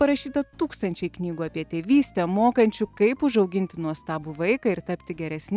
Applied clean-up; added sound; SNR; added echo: none; none; none; none.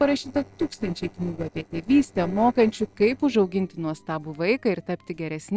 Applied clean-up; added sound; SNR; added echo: neural separator model SepFormer DNS4.